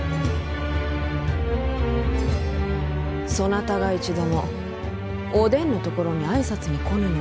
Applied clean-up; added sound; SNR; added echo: none; none; none; none.